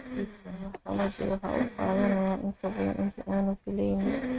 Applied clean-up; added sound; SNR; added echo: neural mask model RNNoise.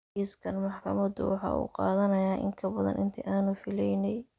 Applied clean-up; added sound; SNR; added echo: none; none; none; none.